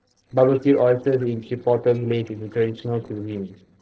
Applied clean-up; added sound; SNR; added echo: neural separator model SepFormer DNS4.